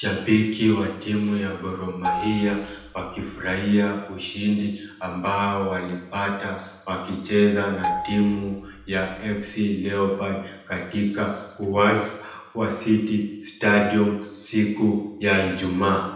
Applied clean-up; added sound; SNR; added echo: none; Marimba, xylophone; 8 dB; reverberation time 0.9 s.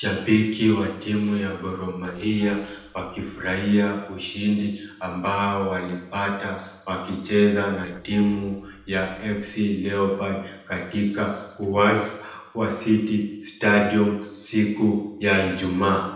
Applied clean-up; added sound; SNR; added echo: neural separator model SepFormer DNS4.